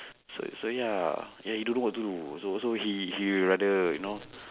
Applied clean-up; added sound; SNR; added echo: none; none; none; none.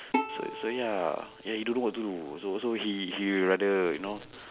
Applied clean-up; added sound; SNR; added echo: none; Bowed string instrument; 7 dB; none.